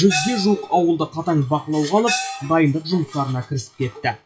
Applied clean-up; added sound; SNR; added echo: classical method WPE with log-MMSE.